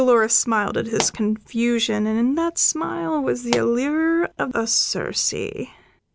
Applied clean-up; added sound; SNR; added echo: none; Explosion; 12 dB; none.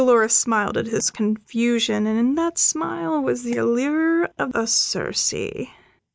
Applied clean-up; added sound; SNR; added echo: neural mask model DeepFilterNet 3.